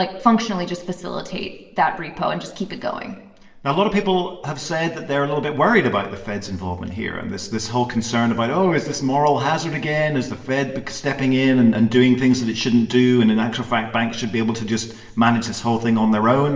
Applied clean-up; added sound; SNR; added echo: none; none; none; reverberation time 0.9 s.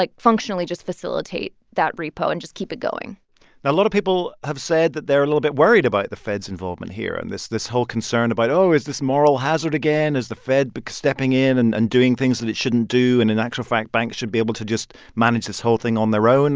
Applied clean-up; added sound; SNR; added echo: none; none; none; none.